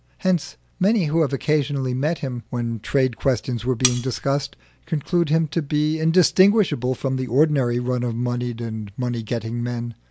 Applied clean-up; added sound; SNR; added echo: none; Cutlery, silverware; 5 dB; none.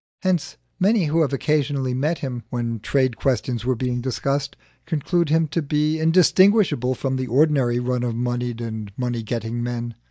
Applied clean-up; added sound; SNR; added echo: neural mask model DeepFilterNet 3.